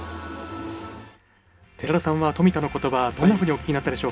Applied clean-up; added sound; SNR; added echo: none; none; none; reverberation time 0.3 s.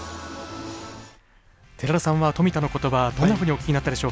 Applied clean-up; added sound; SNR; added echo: none; none; none; none.